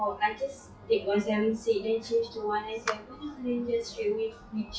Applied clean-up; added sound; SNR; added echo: classical method WPE with log-MMSE.